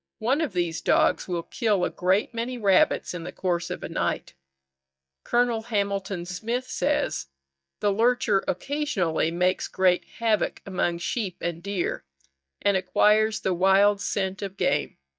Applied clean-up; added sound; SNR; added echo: neural mask model DeepFilterNet 3.